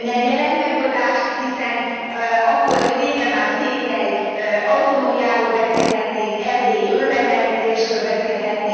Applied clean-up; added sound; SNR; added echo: none; Tools; 14 dB; reverberation time 2.1 s.